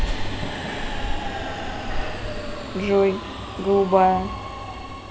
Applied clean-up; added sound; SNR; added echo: none; Subway, metro, underground; 3 dB; reverberation time 1.6 s.